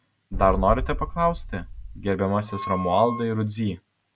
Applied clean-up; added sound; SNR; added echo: none; Boom + Wind instrument, woodwind instrument; 6 dB; none.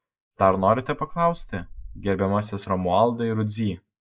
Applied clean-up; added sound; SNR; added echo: neural mask model Resemble Enhance denoiser.